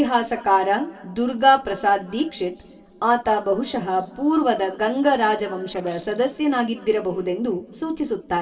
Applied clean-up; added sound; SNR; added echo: neural separator model SepFormer DNS4.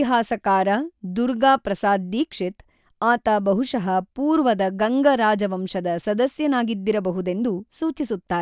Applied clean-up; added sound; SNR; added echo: none; none; none; none.